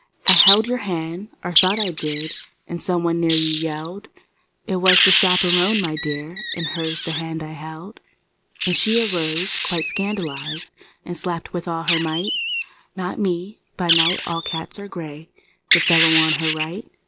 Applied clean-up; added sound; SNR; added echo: none; Wild animals; 0 dB; none.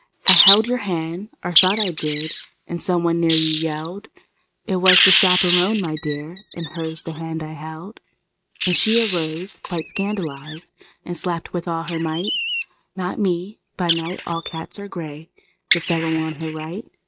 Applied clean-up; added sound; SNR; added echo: neural mask model RNNoise.